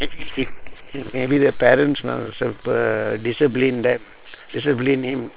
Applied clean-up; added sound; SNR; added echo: neural separator model SepFormer WHAM!.